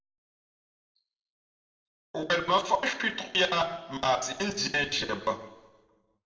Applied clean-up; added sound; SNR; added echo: none; none; none; reverberation time 1.0 s.